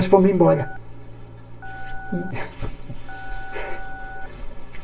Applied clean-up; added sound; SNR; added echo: none; Telephone; 17 dB; reverberation time 0.1 s.